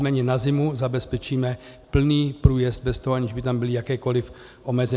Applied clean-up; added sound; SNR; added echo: none; none; none; none.